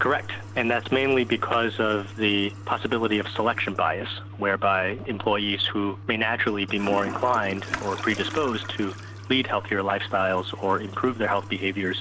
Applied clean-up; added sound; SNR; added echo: none; Toilet flush; 12 dB; none.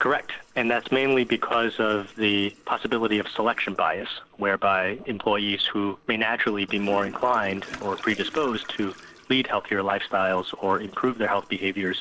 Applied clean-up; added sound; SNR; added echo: neural separator model SepFormer DNS4.